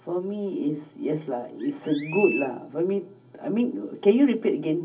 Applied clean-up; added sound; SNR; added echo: none; Chirp, tweet; 11 dB; reverberation time 0.4 s.